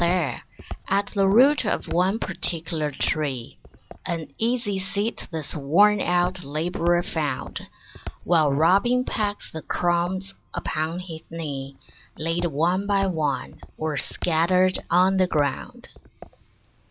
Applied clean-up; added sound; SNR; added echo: none; Walk, footsteps; 17 dB; none.